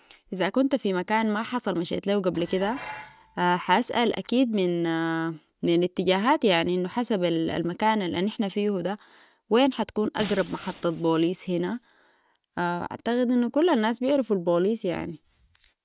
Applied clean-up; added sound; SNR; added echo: none; Shatter + Dishes, pots, and pans; 20 dB; none.